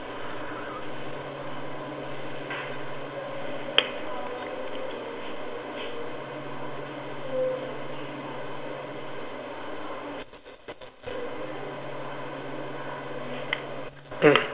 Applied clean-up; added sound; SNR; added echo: none; Bowed string instrument; 19 dB; reverberation time 0.3 s.